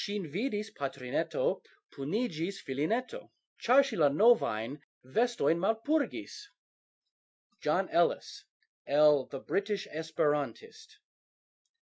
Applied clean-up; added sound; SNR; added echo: none; none; none; none.